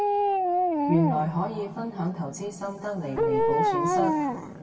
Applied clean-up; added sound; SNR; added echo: none; Dog; -4 dB; reverberation time 2.1 s.